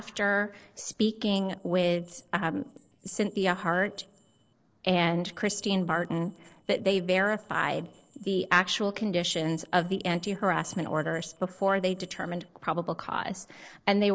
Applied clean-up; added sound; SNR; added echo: neural separator model SepFormer DNS4.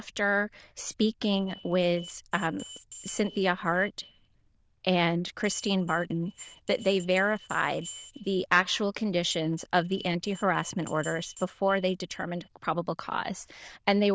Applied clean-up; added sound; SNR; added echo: neural diffusion model UNIVERSE++.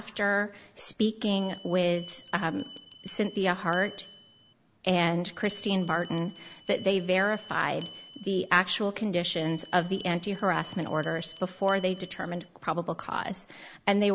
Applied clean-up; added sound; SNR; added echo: none; Bell; 15 dB; none.